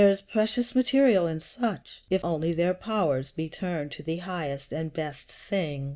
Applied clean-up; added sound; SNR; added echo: none; none; none; none.